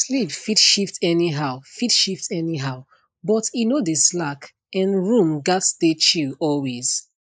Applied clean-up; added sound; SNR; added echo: neural mask model Resemble Enhance denoiser.